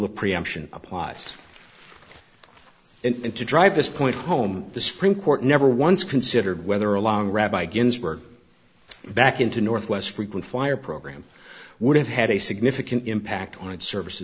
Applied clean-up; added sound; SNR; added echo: none; none; none; none.